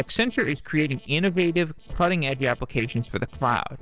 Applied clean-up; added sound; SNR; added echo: neural separator model SepFormer DNS4.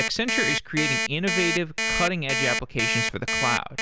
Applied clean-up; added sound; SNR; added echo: none; Alarm; -1 dB; none.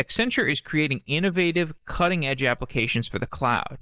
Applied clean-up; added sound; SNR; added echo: neural mask model Resemble Enhance denoiser.